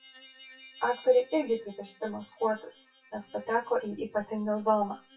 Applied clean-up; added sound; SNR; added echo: classical method WPE with log-MMSE.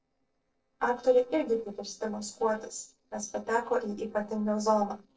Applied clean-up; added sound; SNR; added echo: neural separator model SepFormer DNS4.